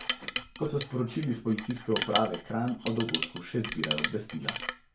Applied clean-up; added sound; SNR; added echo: none; Chink, clink; 0 dB; none.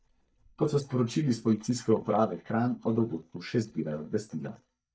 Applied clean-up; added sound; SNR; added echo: neural mask model DeepFilterNet 3.